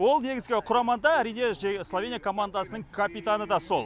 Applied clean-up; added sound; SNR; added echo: none; none; none; none.